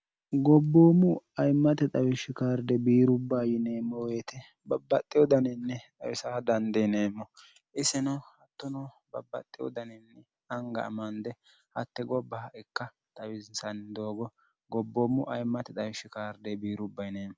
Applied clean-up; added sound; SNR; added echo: none; none; none; none.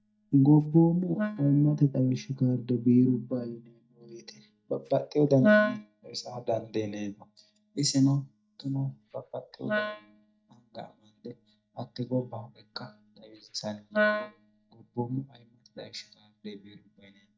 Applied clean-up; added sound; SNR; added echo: neural mask model DeepFilterNet 3.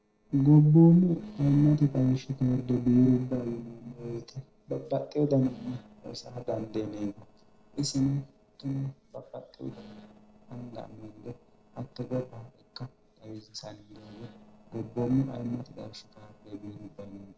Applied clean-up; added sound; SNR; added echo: neural separator model SepFormer DNS4.